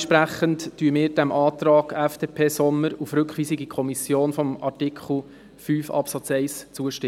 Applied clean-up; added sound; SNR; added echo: none; none; none; none.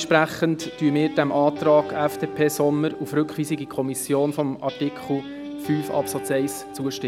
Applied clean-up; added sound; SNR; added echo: none; Guitar; 12 dB; none.